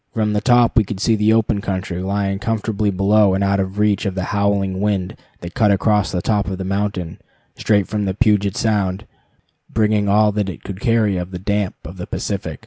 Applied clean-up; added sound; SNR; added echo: none; none; none; none.